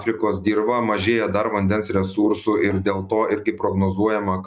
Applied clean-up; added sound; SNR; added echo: neural mask model DeepFilterNet 3.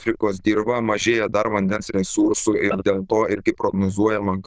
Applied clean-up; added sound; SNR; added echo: neural diffusion model UNIVERSE++.